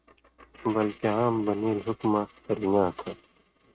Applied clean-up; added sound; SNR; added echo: neural mask model RNNoise.